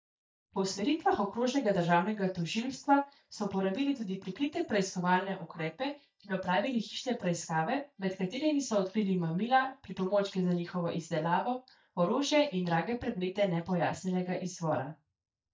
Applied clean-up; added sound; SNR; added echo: neural mask model DeepFilterNet 3.